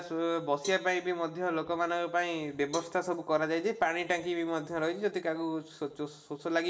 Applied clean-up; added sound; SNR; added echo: none; Cowbell; 20 dB; reverberation time 0.7 s.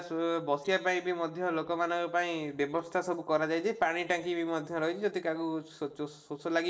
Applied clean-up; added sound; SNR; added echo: neural separator model SepFormer DNS4.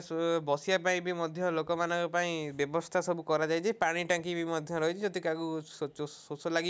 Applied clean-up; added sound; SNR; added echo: none; none; none; none.